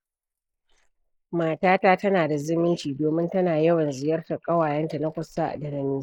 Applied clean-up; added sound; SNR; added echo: neural mask model Resemble Enhance denoiser.